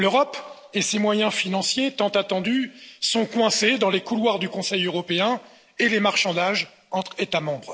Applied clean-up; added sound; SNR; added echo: none; none; none; none.